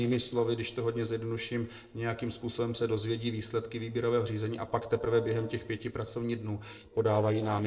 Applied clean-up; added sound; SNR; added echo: neural separator model SepFormer DNS4.